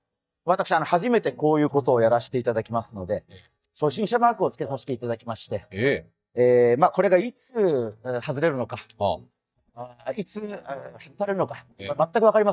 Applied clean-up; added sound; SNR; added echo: neural mask model DeepFilterNet 3.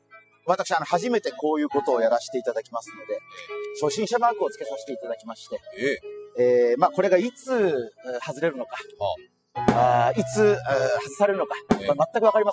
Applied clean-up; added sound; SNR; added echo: classical method spectral subtraction.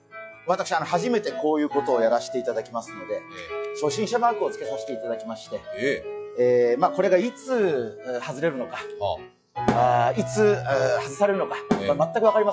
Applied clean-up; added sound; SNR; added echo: classical method log-MMSE.